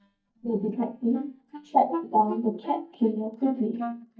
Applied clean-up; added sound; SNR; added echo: neural mask model DeepFilterNet 3.